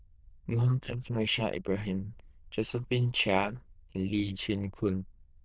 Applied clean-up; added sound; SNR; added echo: neural diffusion model UNIVERSE++.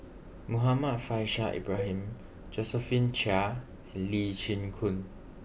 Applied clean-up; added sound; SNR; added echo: none; Cowbell; 13 dB; none.